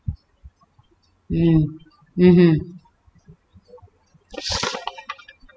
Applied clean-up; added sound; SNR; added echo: none; none; none; none.